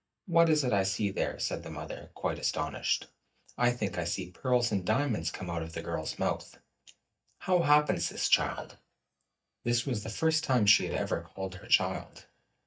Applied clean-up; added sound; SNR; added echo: neural mask model DeepFilterNet 3.